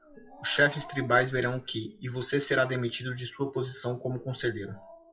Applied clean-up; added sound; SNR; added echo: classical method WPE with log-MMSE.